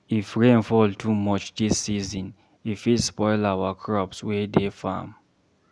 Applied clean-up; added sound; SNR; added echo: none; none; none; none.